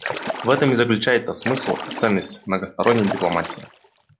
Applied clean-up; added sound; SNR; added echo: none; Splash, splatter; 9 dB; none.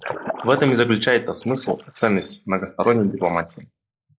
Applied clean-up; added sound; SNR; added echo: neural mask model Resemble Enhance denoiser.